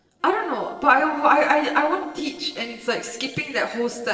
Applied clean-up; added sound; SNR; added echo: neural separator model SepFormer DNS4.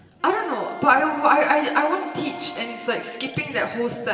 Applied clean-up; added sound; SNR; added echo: none; Bowed string instrument; 16 dB; reverberation time 2.3 s.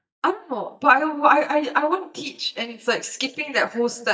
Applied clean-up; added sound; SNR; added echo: neural mask model DeepFilterNet 3.